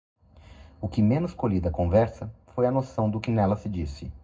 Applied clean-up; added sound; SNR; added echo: none; none; none; reverberation time 0.3 s.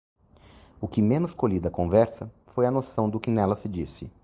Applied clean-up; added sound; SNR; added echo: none; none; none; none.